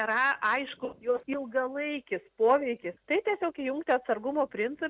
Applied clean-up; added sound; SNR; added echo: none; none; none; none.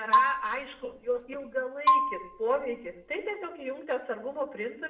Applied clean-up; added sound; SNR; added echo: none; Marimba, xylophone; -4 dB; reverberation time 0.5 s.